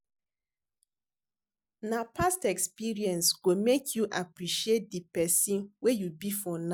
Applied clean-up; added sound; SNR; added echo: none; none; none; none.